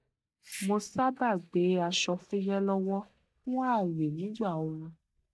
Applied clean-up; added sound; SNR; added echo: neural mask model DeepFilterNet 3.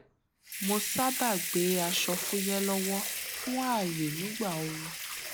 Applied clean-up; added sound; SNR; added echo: none; Sink (filling or washing) / Water tap, faucet / Liquid; 3 dB; none.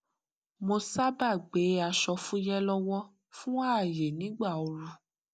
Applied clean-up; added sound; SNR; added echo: none; none; none; none.